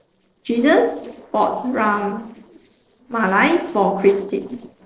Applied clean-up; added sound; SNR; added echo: neural separator model SepFormer DNS4.